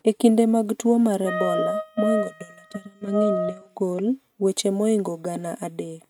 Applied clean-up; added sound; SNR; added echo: neural mask model RNNoise.